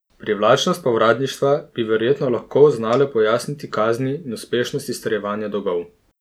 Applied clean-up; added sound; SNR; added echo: none; none; none; none.